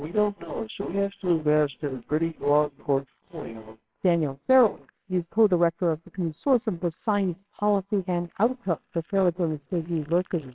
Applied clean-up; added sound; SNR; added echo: neural separator model SepFormer WHAMR!.